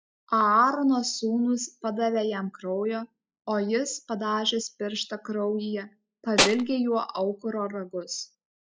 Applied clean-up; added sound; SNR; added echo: classical method log-MMSE.